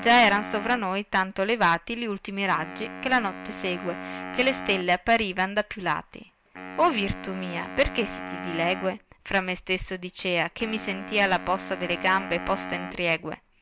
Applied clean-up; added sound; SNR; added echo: none; Wind instrument, woodwind instrument; 12 dB; none.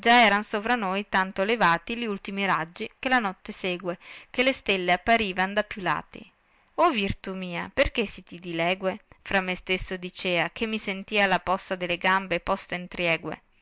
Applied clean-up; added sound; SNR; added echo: none; none; none; none.